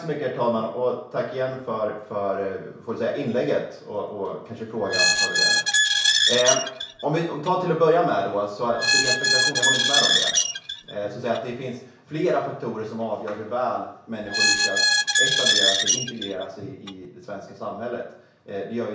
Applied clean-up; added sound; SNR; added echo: none; Squeak; -5 dB; reverberation time 0.6 s.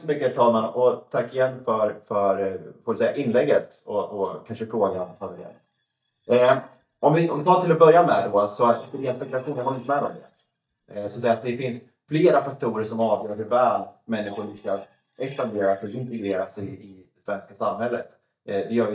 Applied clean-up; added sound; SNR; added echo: neural mask model DeepFilterNet 3.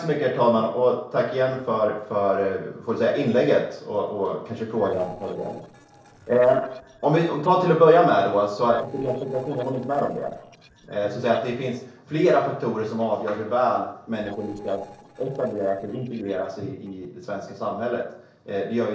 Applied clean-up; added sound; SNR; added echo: neural separator model SepFormer DNS4.